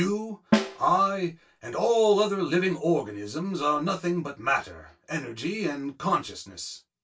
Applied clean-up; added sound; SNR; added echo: none; Snare drum; 3 dB; reverberation time 0.2 s.